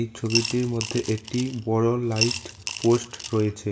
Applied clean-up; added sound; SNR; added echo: none; Coin (dropping) / Glass; 7 dB; reverberation time 0.7 s.